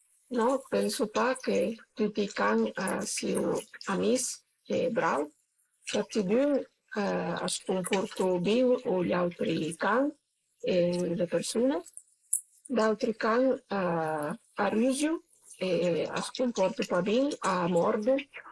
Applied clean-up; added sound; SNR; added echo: neural mask model Resemble Enhance denoiser.